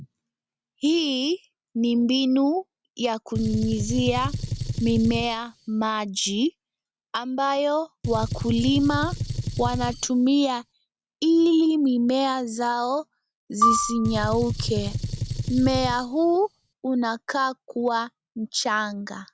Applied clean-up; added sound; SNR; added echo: none; Marimba, xylophone + Gunshot, gunfire; 4 dB; none.